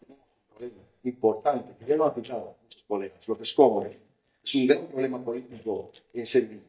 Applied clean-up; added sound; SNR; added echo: neural mask model DeepFilterNet 3.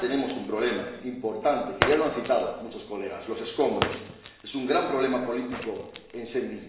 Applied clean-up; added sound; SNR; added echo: none; Shatter; 9 dB; reverberation time 0.9 s.